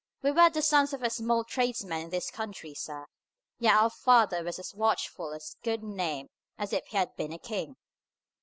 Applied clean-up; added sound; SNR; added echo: none; none; none; none.